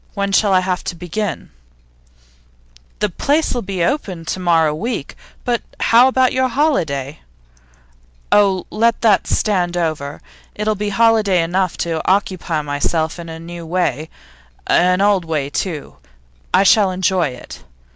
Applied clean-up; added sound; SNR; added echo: none; none; none; none.